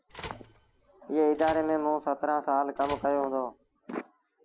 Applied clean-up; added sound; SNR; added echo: none; Telephone; 18 dB; none.